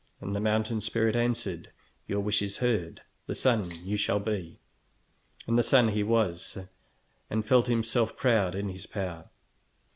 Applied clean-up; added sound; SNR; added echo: none; Rattle (instrument); 15 dB; none.